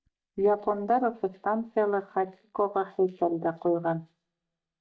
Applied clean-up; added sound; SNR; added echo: neural mask model DeepFilterNet 3.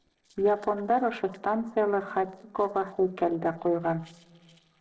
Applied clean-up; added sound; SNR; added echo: neural separator model SepFormer DNS4.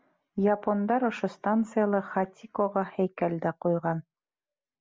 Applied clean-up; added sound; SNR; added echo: none; none; none; none.